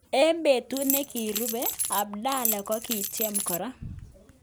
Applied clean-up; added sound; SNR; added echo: none; Rattle / Keys jangling; 2 dB; none.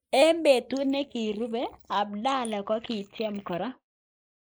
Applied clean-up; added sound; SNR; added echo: neural mask model Resemble Enhance denoiser.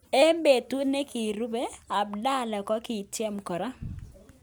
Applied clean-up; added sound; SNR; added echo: none; none; none; none.